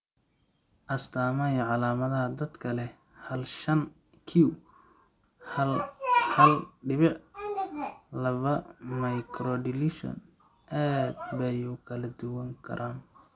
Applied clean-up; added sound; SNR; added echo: none; none; none; none.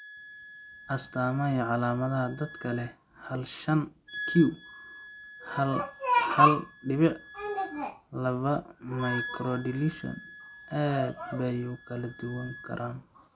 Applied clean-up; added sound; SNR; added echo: none; Wind instrument, woodwind instrument; 16 dB; none.